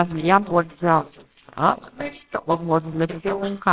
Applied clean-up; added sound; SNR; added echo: neural separator model SepFormer WHAMR!.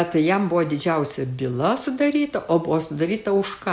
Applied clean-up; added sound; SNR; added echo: none; none; none; none.